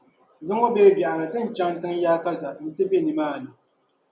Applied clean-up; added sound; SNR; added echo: none; none; none; none.